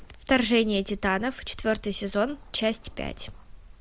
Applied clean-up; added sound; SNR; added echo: none; Sliding door; 17 dB; none.